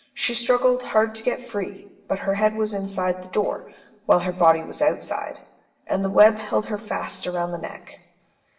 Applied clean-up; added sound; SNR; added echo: none; none; none; reverberation time 0.8 s.